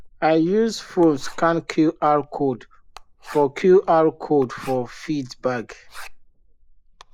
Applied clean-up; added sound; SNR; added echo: neural mask model Resemble Enhance denoiser.